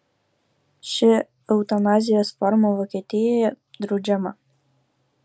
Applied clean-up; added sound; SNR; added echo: none; none; none; none.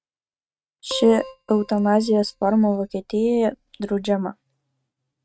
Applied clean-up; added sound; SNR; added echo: neural mask model RNNoise.